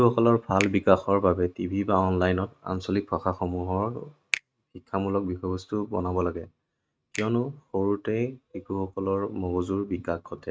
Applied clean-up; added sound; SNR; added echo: neural mask model RNNoise.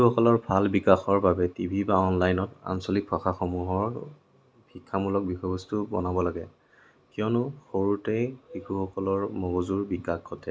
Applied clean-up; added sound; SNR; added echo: none; none; none; none.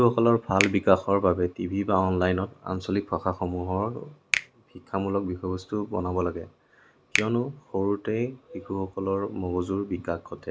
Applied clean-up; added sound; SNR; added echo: none; Finger snapping; 10 dB; none.